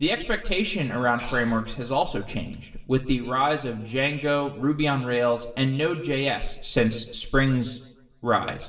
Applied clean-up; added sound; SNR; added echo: neural separator model SepFormer DNS4.